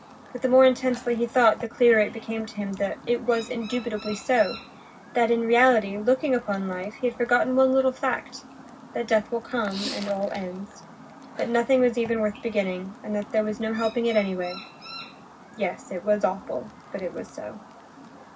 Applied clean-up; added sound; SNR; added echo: none; Chirp, tweet; 18 dB; reverberation time 0.4 s.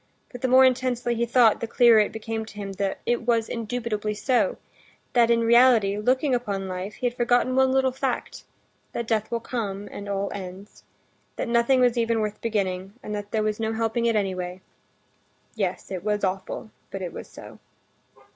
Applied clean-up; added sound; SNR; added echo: none; none; none; none.